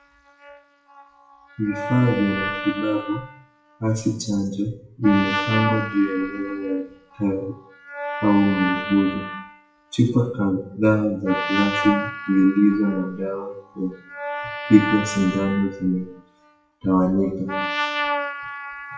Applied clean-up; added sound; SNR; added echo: classical method WPE with log-MMSE.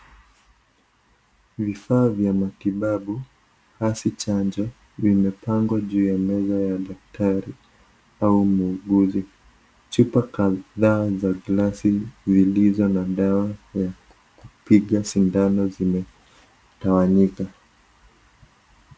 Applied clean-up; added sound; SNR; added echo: none; none; none; none.